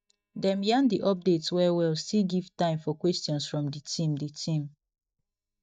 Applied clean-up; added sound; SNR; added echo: neural mask model DeepFilterNet 3.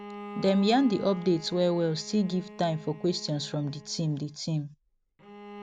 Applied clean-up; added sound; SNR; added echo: none; Bowed string instrument; 16 dB; none.